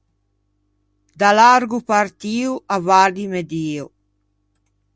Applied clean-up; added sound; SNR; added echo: none; none; none; none.